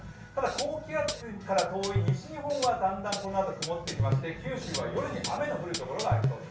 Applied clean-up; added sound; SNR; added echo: none; Hi-hat; 2 dB; reverberation time 0.4 s.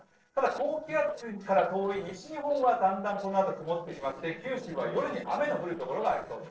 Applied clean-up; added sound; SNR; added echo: neural separator model SepFormer DNS4.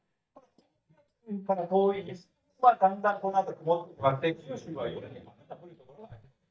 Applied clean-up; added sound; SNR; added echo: neural mask model DeepFilterNet 3.